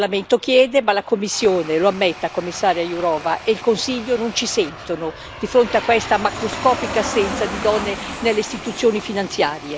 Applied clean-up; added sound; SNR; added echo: none; Aircraft + Tools; 11 dB; none.